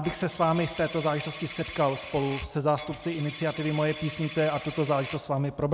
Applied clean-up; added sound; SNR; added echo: none; Coin (dropping); 14 dB; none.